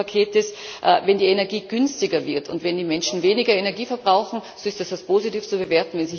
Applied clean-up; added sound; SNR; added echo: none; none; none; none.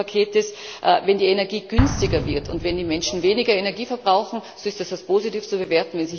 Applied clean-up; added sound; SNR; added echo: none; Explosion; 9 dB; none.